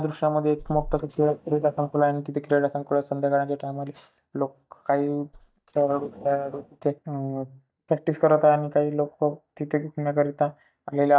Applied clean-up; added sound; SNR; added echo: neural mask model DeepFilterNet 3.